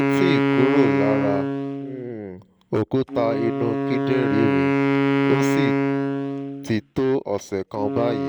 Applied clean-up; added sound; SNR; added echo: none; Wind instrument, woodwind instrument; -3 dB; none.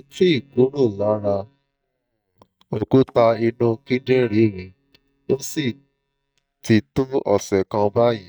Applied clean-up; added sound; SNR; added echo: neural mask model DeepFilterNet 3.